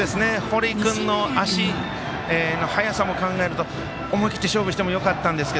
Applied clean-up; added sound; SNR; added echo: none; none; none; none.